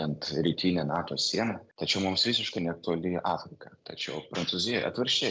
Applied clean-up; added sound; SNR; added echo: none; none; none; none.